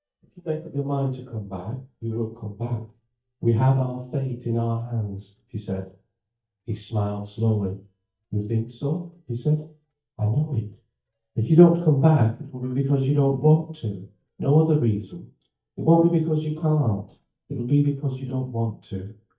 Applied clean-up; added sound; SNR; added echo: neural mask model DeepFilterNet 3.